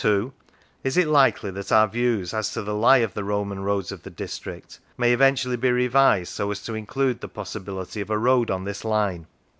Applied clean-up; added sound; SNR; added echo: none; none; none; none.